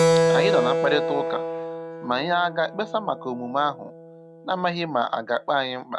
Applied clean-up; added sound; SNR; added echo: none; Keyboard (musical); 0 dB; none.